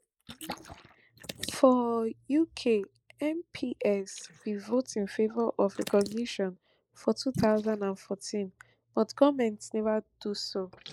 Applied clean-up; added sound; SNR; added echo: neural mask model Resemble Enhance denoiser.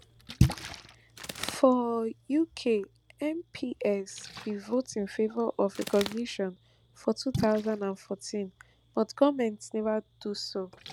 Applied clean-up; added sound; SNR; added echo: none; Splash, splatter + Bird; 8 dB; none.